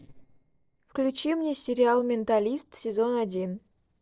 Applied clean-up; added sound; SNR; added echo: neural separator model SepFormer DNS4.